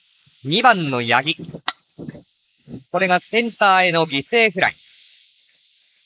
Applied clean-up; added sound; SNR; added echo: neural mask model Resemble Enhance denoiser.